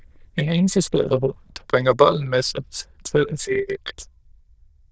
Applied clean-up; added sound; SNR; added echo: neural diffusion model UNIVERSE++.